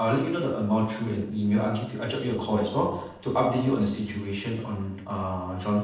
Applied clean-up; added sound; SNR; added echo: neural separator model SepFormer DNS4.